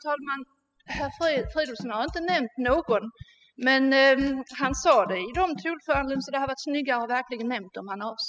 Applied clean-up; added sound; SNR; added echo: classical method spectral subtraction.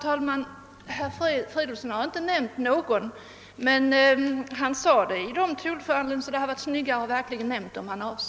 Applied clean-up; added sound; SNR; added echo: none; none; none; none.